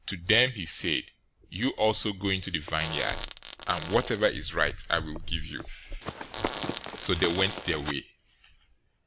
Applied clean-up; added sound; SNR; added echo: none; Run + Fart; 7 dB; none.